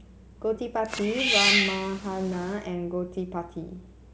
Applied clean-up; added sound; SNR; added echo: none; Cat; -1 dB; none.